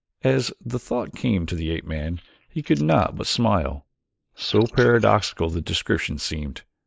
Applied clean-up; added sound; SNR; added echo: neural mask model Resemble Enhance denoiser.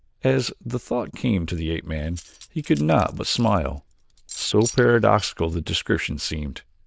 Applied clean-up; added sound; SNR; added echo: neural diffusion model UNIVERSE++.